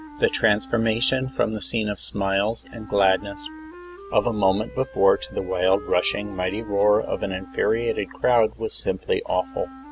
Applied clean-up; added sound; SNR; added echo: none; Wind instrument, woodwind instrument; 18 dB; none.